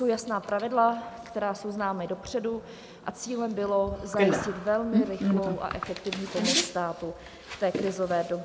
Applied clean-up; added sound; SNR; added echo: none; Bicycle; 3 dB; none.